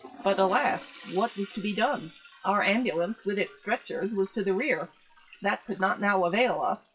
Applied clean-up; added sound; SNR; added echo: classical method WPE with log-MMSE.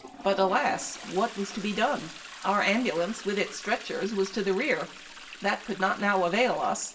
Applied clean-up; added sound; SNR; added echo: none; Toilet flush; 16 dB; reverberation time 0.5 s.